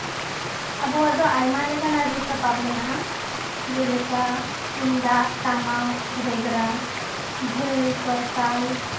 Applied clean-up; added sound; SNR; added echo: none; Stream; 4 dB; reverberation time 0.4 s.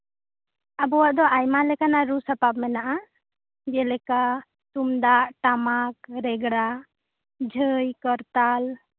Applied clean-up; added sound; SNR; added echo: none; none; none; none.